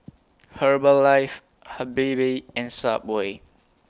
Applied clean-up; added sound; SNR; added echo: none; none; none; none.